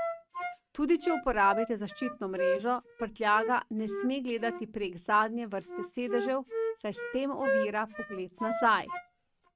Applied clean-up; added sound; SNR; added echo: neural mask model RNNoise.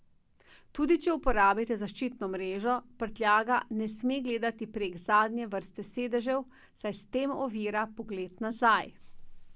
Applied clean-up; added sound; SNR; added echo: none; none; none; none.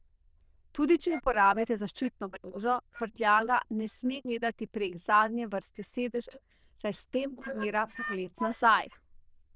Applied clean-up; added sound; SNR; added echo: neural diffusion model UNIVERSE++.